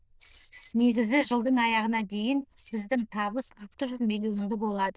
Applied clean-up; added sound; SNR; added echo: neural diffusion model UNIVERSE++.